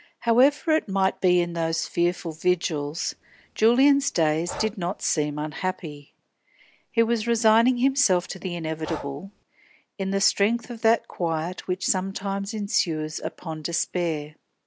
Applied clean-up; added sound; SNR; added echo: none; Breathing; 19 dB; none.